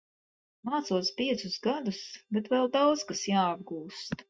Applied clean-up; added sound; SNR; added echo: neural mask model DeepFilterNet 3.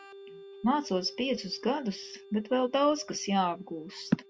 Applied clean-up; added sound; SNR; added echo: none; Organ; 20 dB; none.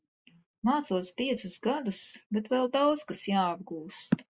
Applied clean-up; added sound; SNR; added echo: neural mask model Resemble Enhance denoiser.